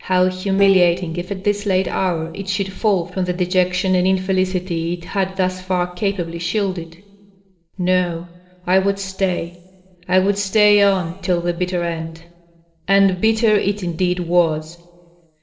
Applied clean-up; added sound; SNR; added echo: neural separator model SepFormer DNS4.